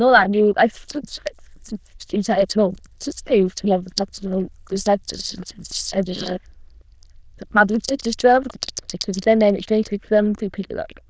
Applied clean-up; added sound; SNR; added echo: neural diffusion model UNIVERSE++.